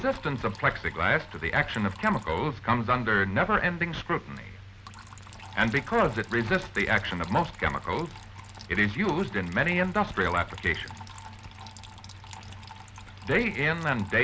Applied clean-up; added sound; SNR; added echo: none; Trickle, dribble / Water tap, faucet; 20 dB; none.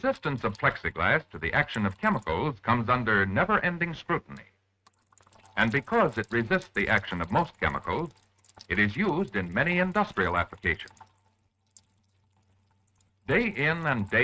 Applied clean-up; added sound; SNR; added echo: neural mask model RNNoise.